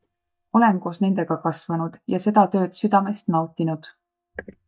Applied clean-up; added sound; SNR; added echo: neural mask model DeepFilterNet 3.